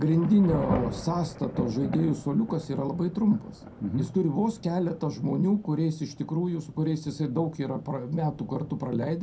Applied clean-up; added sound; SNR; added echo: none; Thunder / Rain; 12 dB; reverberation time 0.2 s.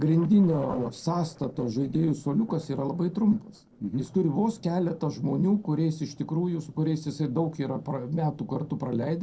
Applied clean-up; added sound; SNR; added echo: neural separator model SepFormer DNS4.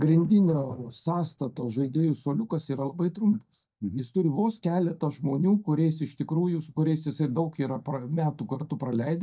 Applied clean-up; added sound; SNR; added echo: neural mask model DeepFilterNet 3.